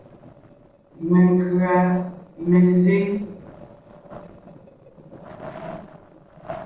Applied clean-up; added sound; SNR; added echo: neural separator model SepFormer DNS4.